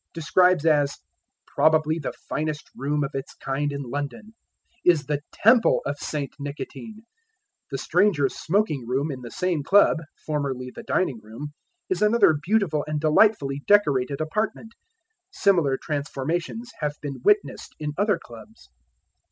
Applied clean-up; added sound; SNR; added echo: none; none; none; none.